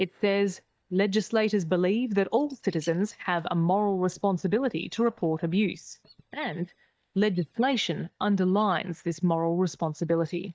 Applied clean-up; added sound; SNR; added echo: neural mask model DeepFilterNet 3.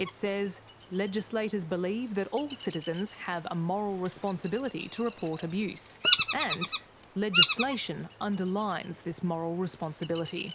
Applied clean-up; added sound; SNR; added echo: none; Bird vocalization, bird call, bird song; -5 dB; none.